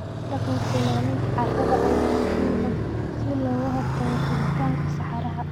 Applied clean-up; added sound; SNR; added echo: none; Motorcycle; -5 dB; none.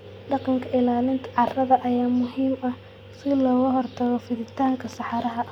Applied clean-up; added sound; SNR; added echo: none; none; none; none.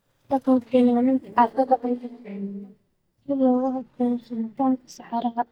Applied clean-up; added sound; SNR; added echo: neural mask model DeepFilterNet 3.